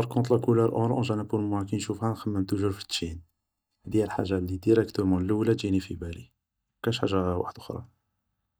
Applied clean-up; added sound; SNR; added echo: neural mask model DeepFilterNet 3.